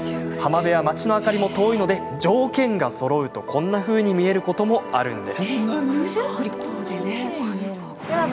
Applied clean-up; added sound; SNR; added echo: none; none; none; none.